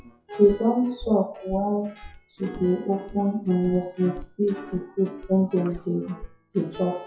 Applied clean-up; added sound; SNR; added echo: classical method WPE with log-MMSE.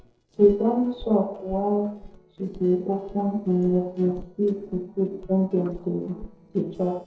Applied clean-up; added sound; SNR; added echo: neural separator model SepFormer DNS4.